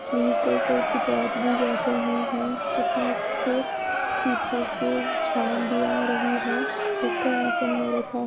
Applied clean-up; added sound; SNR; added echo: none; Crowd; -1 dB; none.